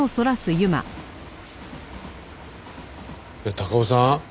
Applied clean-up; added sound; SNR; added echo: none; none; none; none.